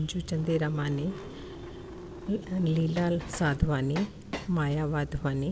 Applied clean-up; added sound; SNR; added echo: none; Train + Engine starting / Car; 13 dB; none.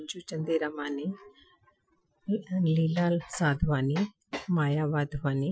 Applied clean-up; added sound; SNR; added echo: classical method Wiener filter.